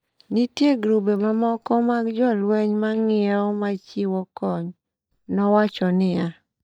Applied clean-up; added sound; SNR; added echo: neural mask model DeepFilterNet 3.